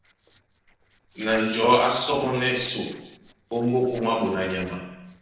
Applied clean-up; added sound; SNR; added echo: neural separator model SepFormer DNS4.